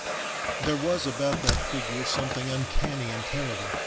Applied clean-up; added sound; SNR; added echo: none; Slam + Domestic sounds, home sounds; 1 dB; none.